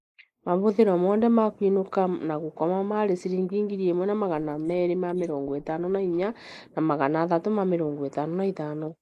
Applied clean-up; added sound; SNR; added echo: neural mask model Resemble Enhance denoiser.